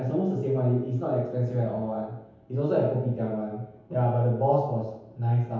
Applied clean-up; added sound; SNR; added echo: none; none; none; reverberation time 1.0 s.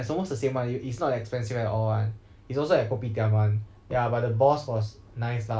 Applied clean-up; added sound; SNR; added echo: none; none; none; none.